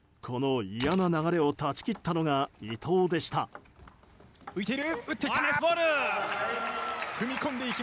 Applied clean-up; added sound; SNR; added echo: none; Camera; 20 dB; none.